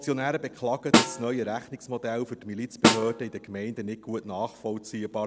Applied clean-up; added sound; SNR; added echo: none; Snare drum; -4 dB; none.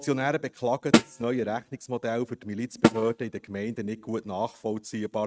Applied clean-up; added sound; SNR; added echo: neural mask model RNNoise.